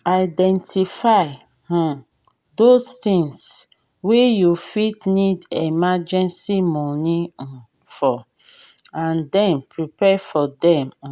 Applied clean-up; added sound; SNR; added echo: none; none; none; none.